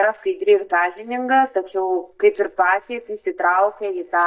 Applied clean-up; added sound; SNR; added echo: neural mask model DeepFilterNet 3.